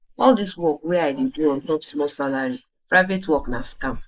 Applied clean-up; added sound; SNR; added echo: neural mask model Resemble Enhance denoiser.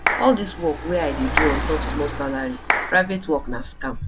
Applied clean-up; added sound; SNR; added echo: none; Car + Clapping; 2 dB; none.